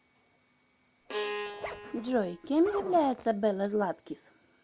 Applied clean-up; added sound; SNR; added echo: none; Zipper (clothing) + Bowed string instrument; 8 dB; none.